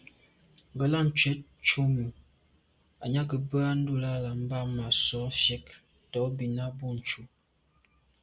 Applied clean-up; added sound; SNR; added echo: none; none; none; none.